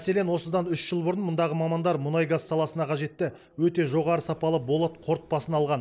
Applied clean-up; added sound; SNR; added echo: none; none; none; none.